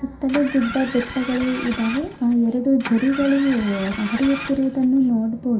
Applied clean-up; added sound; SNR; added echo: none; Engine starting; 13 dB; reverberation time 0.3 s.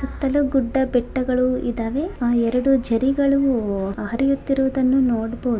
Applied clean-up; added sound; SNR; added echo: none; none; none; none.